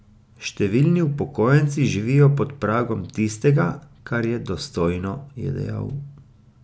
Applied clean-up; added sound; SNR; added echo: none; none; none; none.